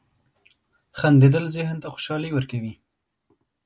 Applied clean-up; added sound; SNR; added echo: none; none; none; none.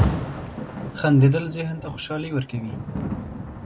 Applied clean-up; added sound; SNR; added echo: none; Rain; 4 dB; none.